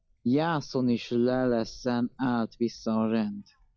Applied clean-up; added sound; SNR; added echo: classical method log-MMSE.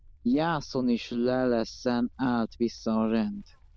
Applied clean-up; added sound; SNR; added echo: neural diffusion model UNIVERSE++.